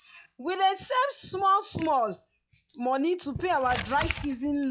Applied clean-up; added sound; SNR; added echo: classical method log-MMSE.